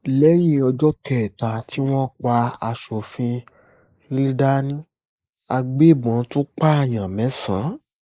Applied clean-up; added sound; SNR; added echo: neural mask model Resemble Enhance denoiser.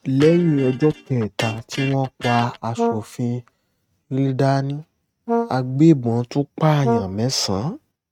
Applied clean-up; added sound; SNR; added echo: neural mask model RNNoise.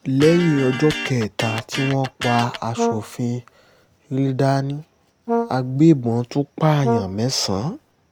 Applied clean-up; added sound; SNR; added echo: none; Brass instrument + Electric guitar; 7 dB; none.